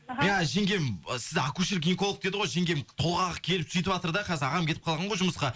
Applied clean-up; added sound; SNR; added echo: none; none; none; none.